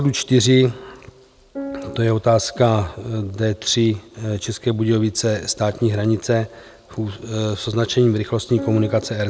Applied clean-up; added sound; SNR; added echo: none; Piano; 10 dB; none.